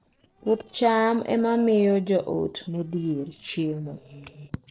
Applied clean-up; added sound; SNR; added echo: neural separator model SepFormer DNS4.